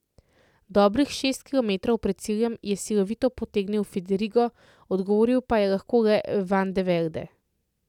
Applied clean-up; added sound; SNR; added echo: none; none; none; none.